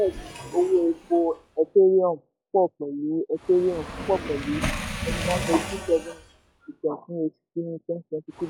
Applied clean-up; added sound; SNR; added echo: classical method log-MMSE.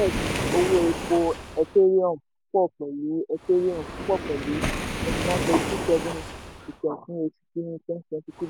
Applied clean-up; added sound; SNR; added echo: none; Waves, surf; 6 dB; none.